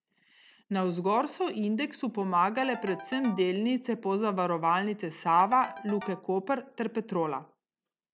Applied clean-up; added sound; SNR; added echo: none; Ringtone / Keyboard (musical); 17 dB; none.